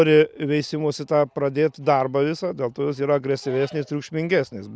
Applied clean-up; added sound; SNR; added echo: none; none; none; none.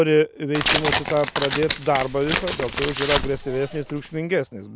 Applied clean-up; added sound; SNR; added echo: none; Tearing; 1 dB; none.